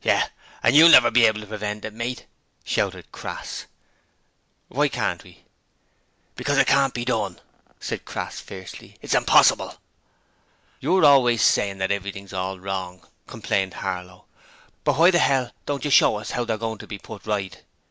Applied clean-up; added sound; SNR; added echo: none; none; none; none.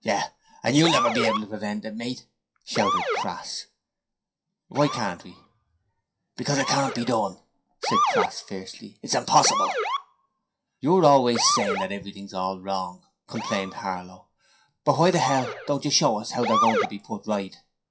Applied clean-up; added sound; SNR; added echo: classical method WPE with log-MMSE.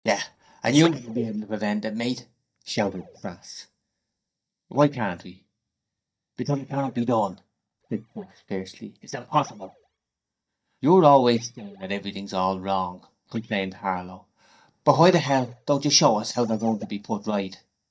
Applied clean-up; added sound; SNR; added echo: neural mask model DeepFilterNet 3.